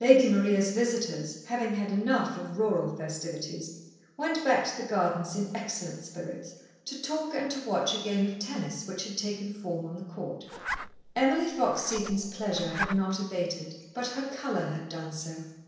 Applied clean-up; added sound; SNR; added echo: neural separator model SepFormer DNS4.